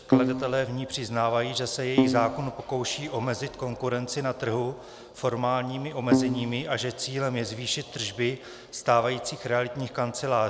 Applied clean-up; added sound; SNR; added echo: none; Keyboard (musical); -4 dB; none.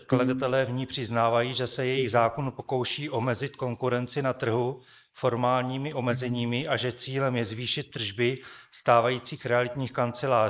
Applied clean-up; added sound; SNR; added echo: neural mask model Resemble Enhance denoiser.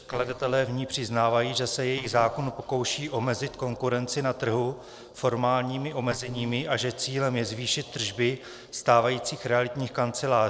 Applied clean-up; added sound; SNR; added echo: neural separator model SepFormer DNS4.